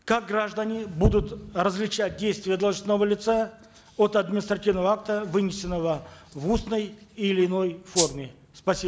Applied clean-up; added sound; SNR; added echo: none; Rattle (instrument); 2 dB; none.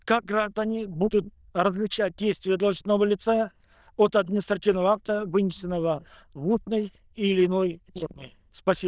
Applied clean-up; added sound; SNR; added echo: neural diffusion model UNIVERSE++.